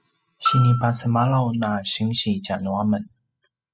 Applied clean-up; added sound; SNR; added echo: classical method spectral subtraction.